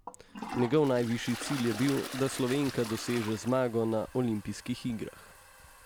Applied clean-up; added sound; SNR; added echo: none; Toilet flush; 12 dB; none.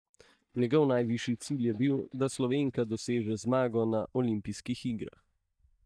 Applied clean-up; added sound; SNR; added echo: neural mask model DeepFilterNet 3.